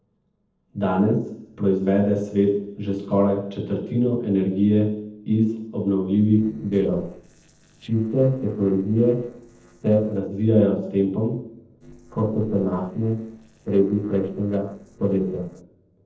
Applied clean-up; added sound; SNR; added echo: neural separator model SepFormer DNS4.